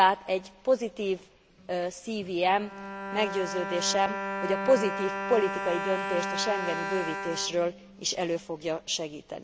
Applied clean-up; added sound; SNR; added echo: none; Bowed string instrument; 7 dB; none.